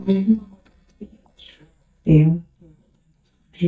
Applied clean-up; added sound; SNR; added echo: neural mask model DeepFilterNet 3.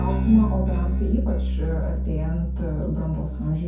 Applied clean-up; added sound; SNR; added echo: none; Bass guitar; -1 dB; reverberation time 0.6 s.